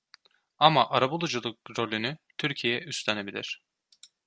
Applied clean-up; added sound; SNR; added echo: none; none; none; none.